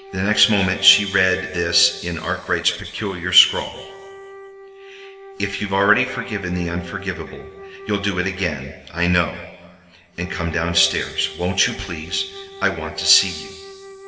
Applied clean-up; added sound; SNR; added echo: none; Wind instrument, woodwind instrument; 18 dB; reverberation time 1.7 s.